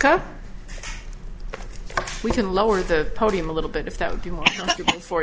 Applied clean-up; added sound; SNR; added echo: none; none; none; none.